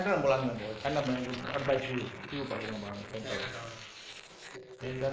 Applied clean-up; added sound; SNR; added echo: neural mask model Resemble Enhance denoiser.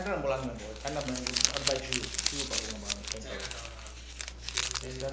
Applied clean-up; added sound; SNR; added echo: none; Crumpling, crinkling; -2 dB; none.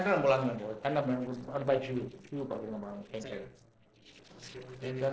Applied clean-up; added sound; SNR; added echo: neural separator model SepFormer DNS4.